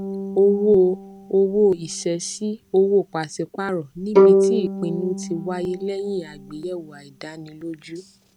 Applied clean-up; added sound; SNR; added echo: none; Bowed string instrument; 2 dB; none.